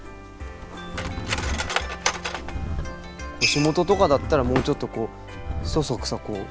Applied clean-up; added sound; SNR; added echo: none; Cutlery, silverware + Livestock, farm animals, working animals; 5 dB; none.